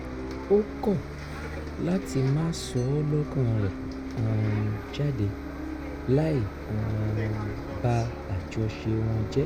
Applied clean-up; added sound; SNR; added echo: none; Bus; 7 dB; none.